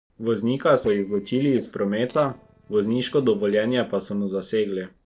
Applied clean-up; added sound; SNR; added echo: neural separator model SepFormer DNS4.